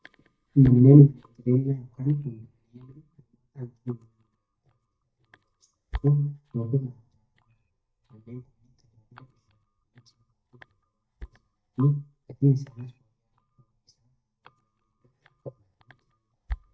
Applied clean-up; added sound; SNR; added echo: neural mask model DeepFilterNet 3.